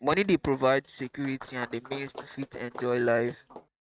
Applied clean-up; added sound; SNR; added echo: neural mask model RNNoise.